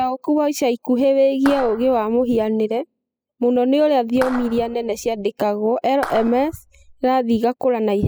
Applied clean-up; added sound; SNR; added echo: classical method spectral subtraction.